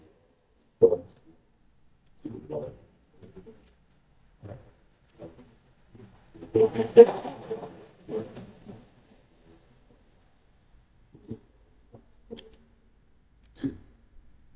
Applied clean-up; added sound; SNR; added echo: neural mask model DeepFilterNet 3.